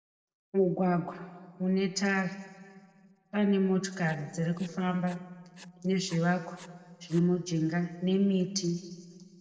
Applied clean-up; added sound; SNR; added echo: neural separator model SepFormer DNS4.